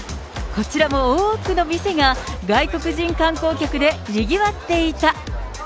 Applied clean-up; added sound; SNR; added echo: none; none; none; none.